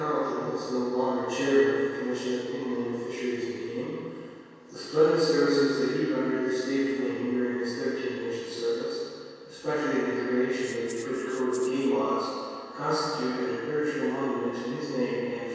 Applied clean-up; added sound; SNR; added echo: none; Rattle (instrument); 20 dB; reverberation time 2.2 s.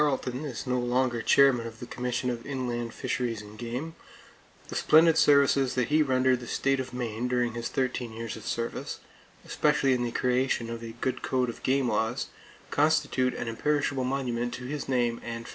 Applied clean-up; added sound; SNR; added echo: none; none; none; none.